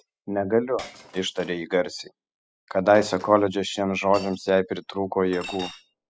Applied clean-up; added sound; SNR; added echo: classical method spectral subtraction.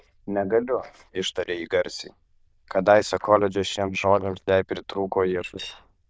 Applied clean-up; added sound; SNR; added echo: neural diffusion model UNIVERSE++.